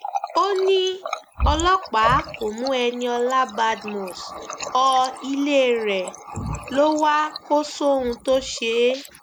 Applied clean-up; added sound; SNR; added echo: none; Water tap, faucet; 10 dB; none.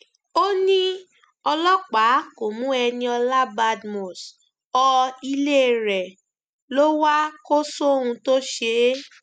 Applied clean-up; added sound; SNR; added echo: none; none; none; none.